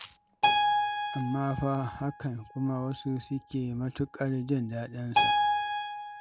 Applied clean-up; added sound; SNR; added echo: none; Keyboard (musical); -2 dB; none.